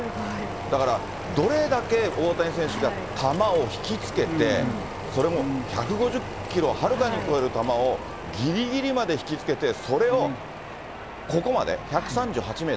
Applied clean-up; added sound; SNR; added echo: none; Engine; 10 dB; none.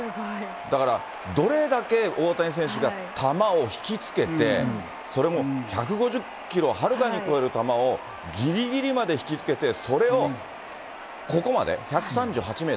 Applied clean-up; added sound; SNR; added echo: none; none; none; none.